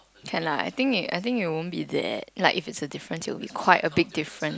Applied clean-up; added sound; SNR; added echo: none; none; none; none.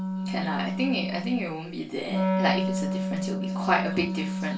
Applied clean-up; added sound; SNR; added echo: none; Wind instrument, woodwind instrument; -1 dB; reverberation time 0.2 s.